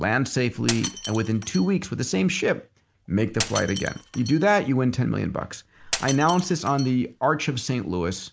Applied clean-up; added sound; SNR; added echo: none; Shatter; 12 dB; none.